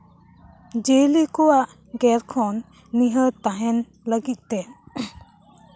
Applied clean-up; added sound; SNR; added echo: none; none; none; none.